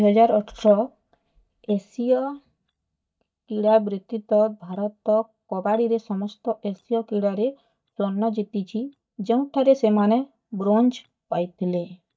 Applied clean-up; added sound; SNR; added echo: neural mask model DeepFilterNet 3.